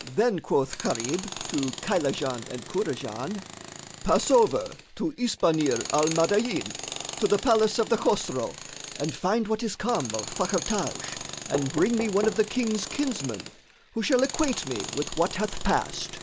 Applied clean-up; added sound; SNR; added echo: none; Knock + Tools; 10 dB; none.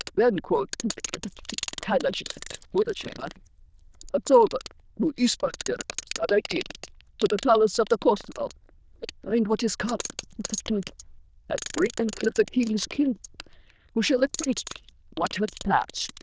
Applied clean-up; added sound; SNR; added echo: neural diffusion model UNIVERSE++.